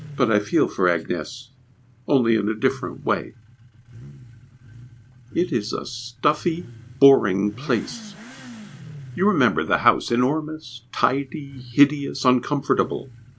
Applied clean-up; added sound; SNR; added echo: none; Motorcycle / Accelerating, revving, vroom; 19 dB; none.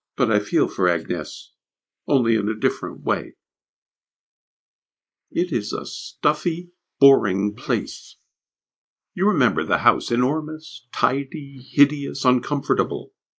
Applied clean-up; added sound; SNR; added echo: neural mask model Resemble Enhance denoiser.